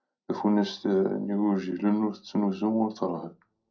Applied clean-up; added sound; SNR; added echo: none; none; none; reverberation time 0.2 s.